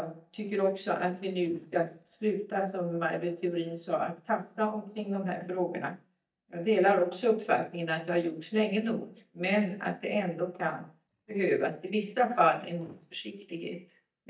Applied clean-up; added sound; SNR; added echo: neural mask model DeepFilterNet 3.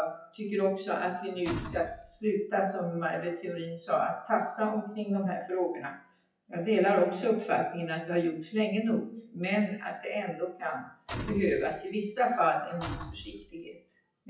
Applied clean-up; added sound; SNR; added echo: classical method WPE with log-MMSE.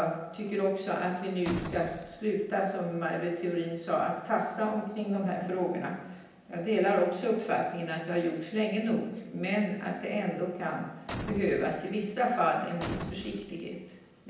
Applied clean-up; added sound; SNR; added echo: none; Boom; 10 dB; reverberation time 0.9 s.